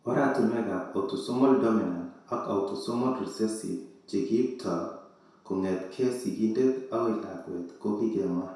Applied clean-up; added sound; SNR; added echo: none; none; none; reverberation time 0.7 s.